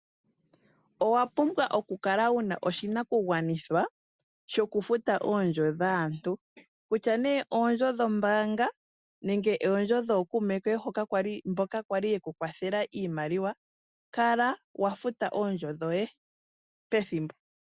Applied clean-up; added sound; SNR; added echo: none; none; none; none.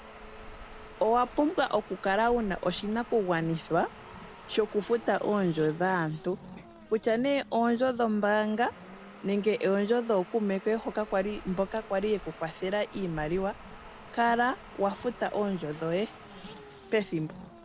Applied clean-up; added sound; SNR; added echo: none; Domestic sounds, home sounds + Race car, auto racing; 17 dB; none.